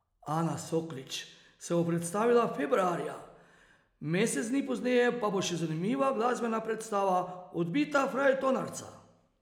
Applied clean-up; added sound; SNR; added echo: none; none; none; none.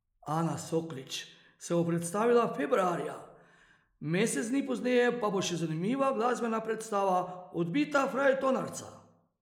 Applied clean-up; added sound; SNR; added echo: neural mask model Resemble Enhance denoiser.